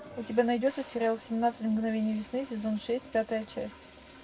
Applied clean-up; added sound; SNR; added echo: none; Toilet flush; 20 dB; reverberation time 0.3 s.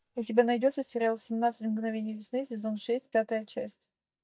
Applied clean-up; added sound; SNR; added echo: neural mask model DeepFilterNet 3.